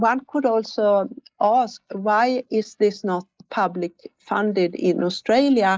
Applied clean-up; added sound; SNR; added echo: neural mask model Resemble Enhance denoiser.